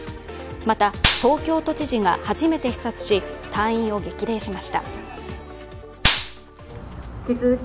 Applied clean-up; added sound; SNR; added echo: none; Gunshot, gunfire; 2 dB; none.